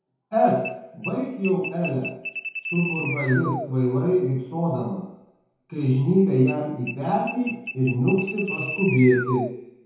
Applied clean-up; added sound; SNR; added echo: none; Alarm; 9 dB; reverberation time 0.8 s.